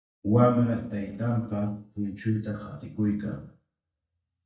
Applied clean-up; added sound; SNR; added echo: neural mask model DeepFilterNet 3.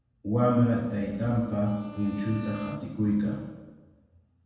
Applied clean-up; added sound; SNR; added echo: none; Bowed string instrument; 18 dB; reverberation time 1.2 s.